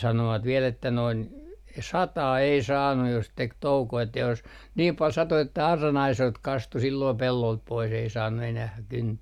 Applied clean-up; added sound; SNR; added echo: none; none; none; none.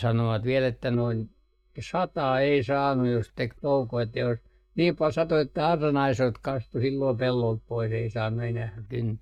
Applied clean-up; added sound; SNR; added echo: neural mask model DeepFilterNet 3.